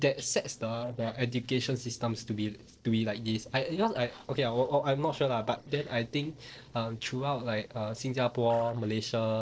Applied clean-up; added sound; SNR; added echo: neural separator model SepFormer DNS4.